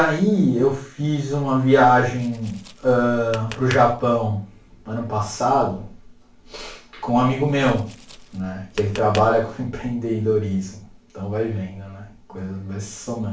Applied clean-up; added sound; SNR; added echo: none; Tap; 18 dB; reverberation time 0.3 s.